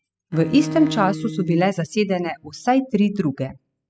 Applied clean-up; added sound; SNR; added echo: classical method spectral subtraction.